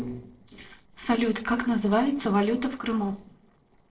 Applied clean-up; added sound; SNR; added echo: neural separator model SepFormer DNS4.